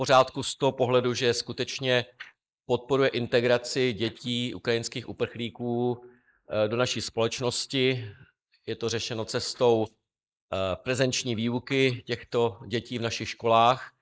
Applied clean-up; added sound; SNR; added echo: neural mask model Resemble Enhance denoiser.